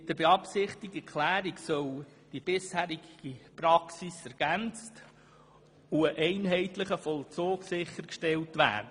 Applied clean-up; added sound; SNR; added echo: none; none; none; none.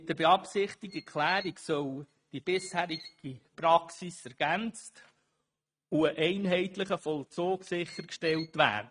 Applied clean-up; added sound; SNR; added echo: neural mask model RNNoise.